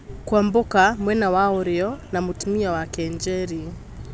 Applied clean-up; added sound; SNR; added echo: none; none; none; none.